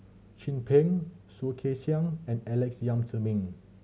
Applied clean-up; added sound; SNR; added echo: none; none; none; none.